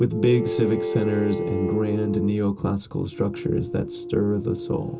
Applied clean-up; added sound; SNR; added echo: none; Bowed string instrument; 20 dB; reverberation time 0.2 s.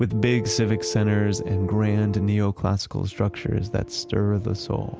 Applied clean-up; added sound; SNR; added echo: none; none; none; none.